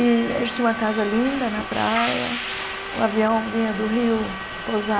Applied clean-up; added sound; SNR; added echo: none; Subway, metro, underground; 7 dB; none.